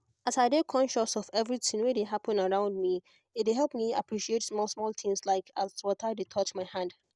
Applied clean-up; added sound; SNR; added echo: none; none; none; none.